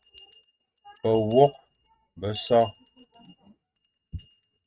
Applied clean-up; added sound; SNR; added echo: neural mask model RNNoise.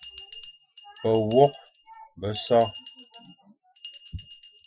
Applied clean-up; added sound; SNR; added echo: classical method Wiener filter.